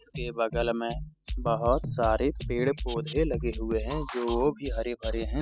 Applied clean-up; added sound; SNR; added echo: classical method spectral subtraction.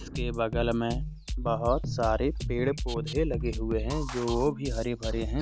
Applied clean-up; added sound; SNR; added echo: none; Drum kit; 3 dB; none.